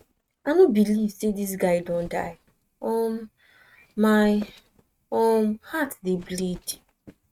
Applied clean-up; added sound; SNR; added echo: neural mask model RNNoise.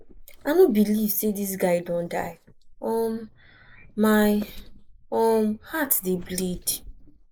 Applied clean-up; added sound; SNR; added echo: neural mask model Resemble Enhance denoiser.